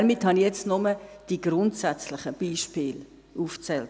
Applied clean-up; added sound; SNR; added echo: none; none; none; none.